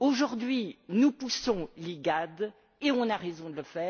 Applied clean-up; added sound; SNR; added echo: none; none; none; none.